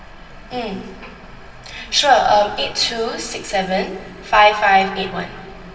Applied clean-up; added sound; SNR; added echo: none; Chatter; 20 dB; reverberation time 1.9 s.